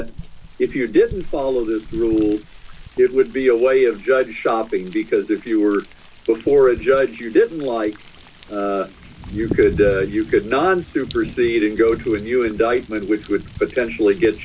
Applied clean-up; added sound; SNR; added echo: none; Thunder; 15 dB; none.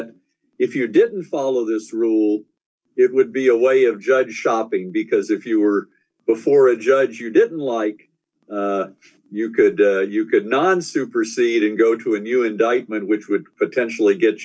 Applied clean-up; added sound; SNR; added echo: none; none; none; none.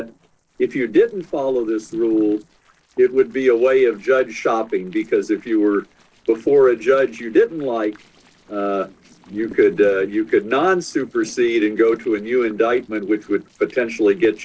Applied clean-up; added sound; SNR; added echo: neural separator model SepFormer DNS4.